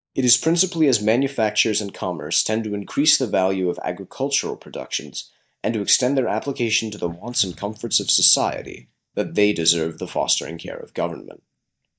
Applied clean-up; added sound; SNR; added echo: neural mask model DeepFilterNet 3.